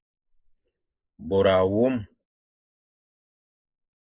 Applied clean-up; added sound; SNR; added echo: neural mask model Resemble Enhance denoiser.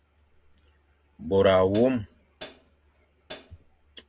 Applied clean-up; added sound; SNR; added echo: none; Hi-hat; 18 dB; none.